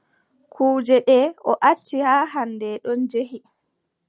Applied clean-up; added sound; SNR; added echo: none; none; none; none.